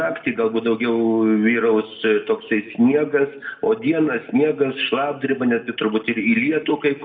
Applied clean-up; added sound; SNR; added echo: none; none; none; reverberation time 0.8 s.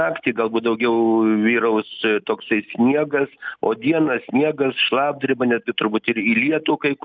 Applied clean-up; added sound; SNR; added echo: none; none; none; none.